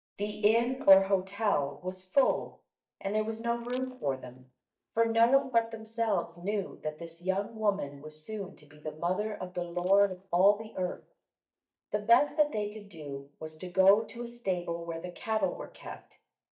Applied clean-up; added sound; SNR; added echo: neural mask model DeepFilterNet 3.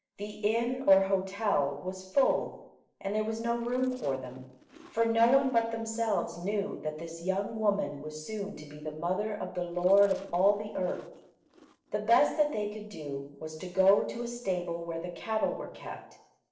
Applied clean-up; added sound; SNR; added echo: neural separator model SepFormer DNS4.